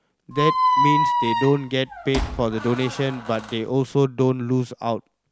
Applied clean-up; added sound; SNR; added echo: none; Squeak; 1 dB; none.